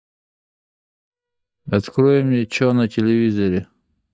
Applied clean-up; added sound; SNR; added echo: neural mask model DeepFilterNet 3.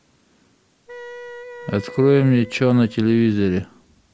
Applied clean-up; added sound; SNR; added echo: none; Wind instrument, woodwind instrument; 18 dB; none.